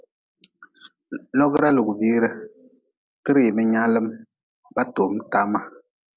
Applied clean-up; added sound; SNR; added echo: none; none; none; none.